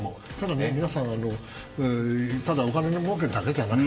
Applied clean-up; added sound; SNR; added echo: none; none; none; reverberation time 1.3 s.